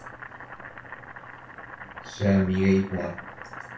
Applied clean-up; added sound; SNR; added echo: none; Boiling; 13 dB; reverberation time 0.2 s.